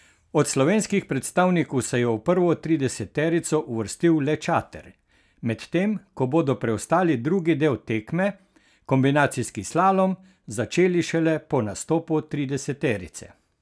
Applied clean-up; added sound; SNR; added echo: none; none; none; none.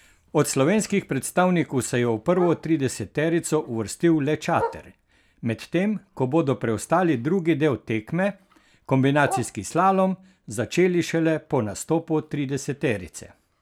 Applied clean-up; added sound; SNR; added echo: none; Bark; 18 dB; none.